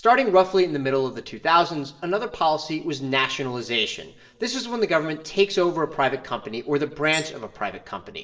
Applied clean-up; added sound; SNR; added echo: neural separator model SepFormer DNS4.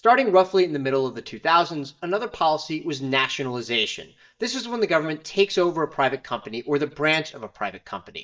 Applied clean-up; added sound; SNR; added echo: neural mask model DeepFilterNet 3.